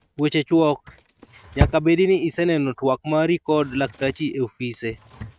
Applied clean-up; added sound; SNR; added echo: neural mask model RNNoise.